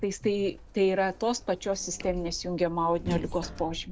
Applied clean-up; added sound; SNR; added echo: none; Sliding door; 12 dB; none.